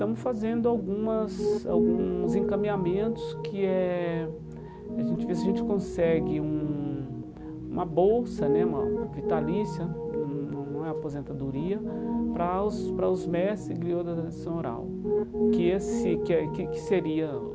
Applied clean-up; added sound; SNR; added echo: none; Piano; 1 dB; none.